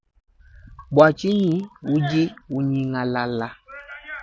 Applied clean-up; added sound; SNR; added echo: none; none; none; none.